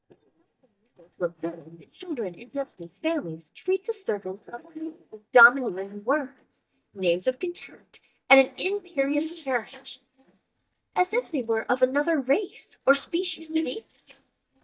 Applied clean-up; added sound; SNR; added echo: neural mask model DeepFilterNet 3.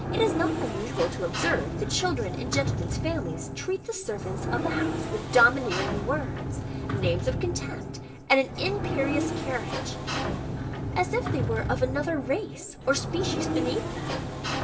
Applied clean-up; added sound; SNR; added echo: none; Sliding door; 1 dB; reverberation time 2.9 s.